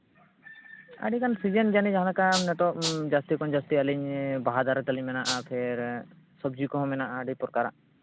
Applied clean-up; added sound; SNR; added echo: none; Rattle (instrument); 5 dB; none.